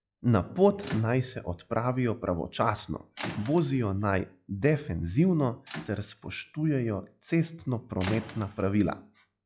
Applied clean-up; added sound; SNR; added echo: classical method log-MMSE.